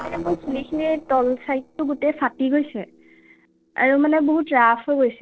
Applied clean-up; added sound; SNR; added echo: neural separator model SepFormer DNS4.